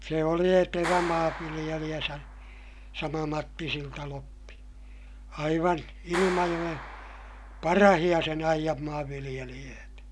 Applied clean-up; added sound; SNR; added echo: none; Clapping; 14 dB; none.